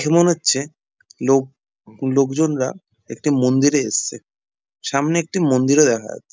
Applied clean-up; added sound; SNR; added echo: none; none; none; none.